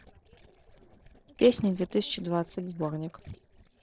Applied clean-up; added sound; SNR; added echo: neural separator model SepFormer DNS4.